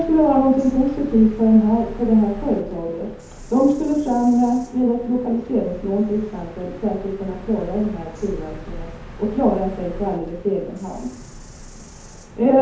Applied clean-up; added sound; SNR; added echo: none; Bird vocalization, bird call, bird song; 16 dB; reverberation time 0.6 s.